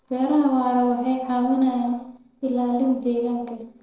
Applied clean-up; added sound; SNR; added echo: neural separator model SepFormer DNS4.